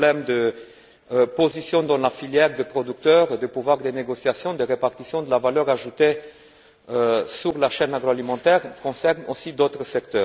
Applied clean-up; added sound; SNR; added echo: none; none; none; none.